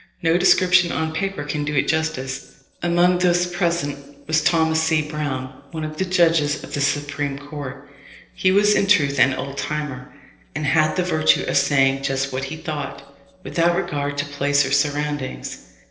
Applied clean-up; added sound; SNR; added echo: neural separator model SepFormer DNS4.